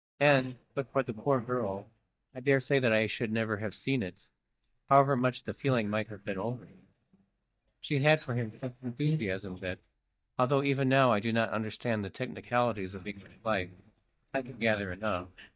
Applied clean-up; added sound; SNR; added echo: neural mask model DeepFilterNet 3.